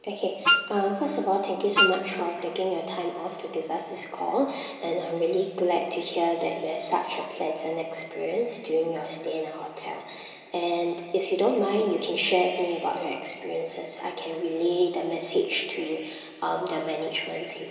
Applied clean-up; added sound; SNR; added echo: none; Wind instrument, woodwind instrument; -3 dB; reverberation time 2.3 s.